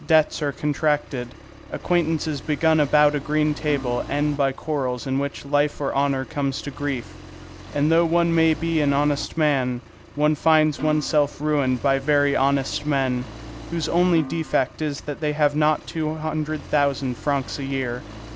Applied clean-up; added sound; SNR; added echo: none; Snare drum + Accelerating, revving, vroom; 16 dB; none.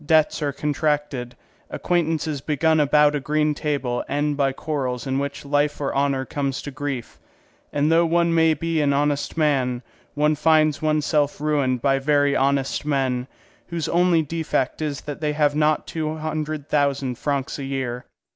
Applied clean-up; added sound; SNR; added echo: none; none; none; none.